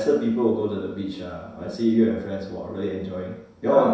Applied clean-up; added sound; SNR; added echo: none; none; none; reverberation time 0.7 s.